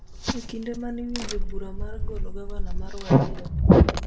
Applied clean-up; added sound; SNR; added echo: none; Crack; 5 dB; reverberation time 0.7 s.